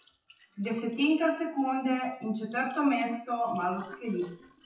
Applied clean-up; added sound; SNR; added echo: classical method WPE with log-MMSE.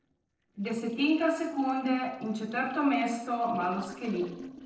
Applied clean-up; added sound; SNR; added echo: neural separator model SepFormer DNS4.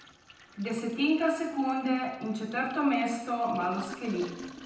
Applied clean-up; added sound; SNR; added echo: none; Toilet flush; 18 dB; reverberation time 0.9 s.